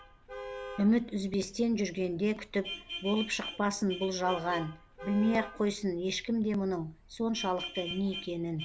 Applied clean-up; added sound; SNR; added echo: none; Vehicle horn, car horn, honking; 13 dB; none.